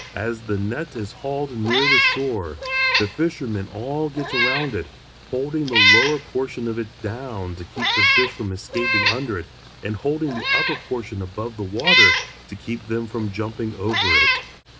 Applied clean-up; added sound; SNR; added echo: none; Meow; -3 dB; reverberation time 0.3 s.